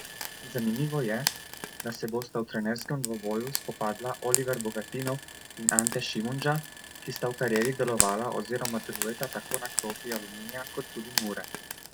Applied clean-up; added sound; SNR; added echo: none; Frying (food); 3 dB; none.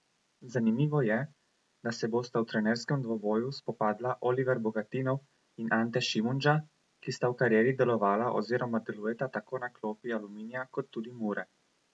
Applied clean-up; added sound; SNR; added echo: none; none; none; none.